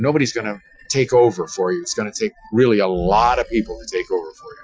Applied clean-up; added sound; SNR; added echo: classical method Wiener filter.